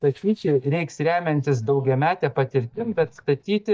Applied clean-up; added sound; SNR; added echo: neural mask model DeepFilterNet 3.